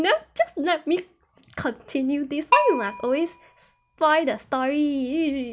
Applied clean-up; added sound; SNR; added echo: none; Bell; 4 dB; none.